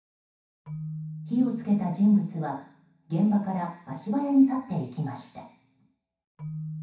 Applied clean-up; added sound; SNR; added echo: none; Keyboard (musical); 15 dB; reverberation time 0.7 s.